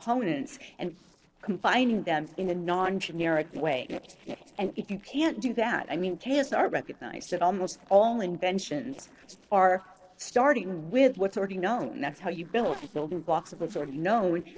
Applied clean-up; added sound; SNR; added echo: neural separator model SepFormer DNS4.